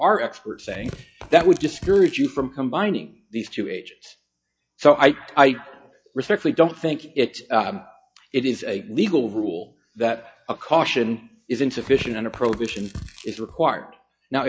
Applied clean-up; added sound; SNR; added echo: classical method log-MMSE.